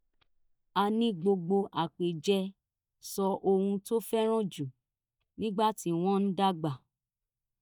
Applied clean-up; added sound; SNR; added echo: neural mask model DeepFilterNet 3.